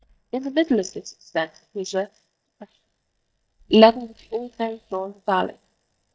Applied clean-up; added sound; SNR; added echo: neural mask model DeepFilterNet 3.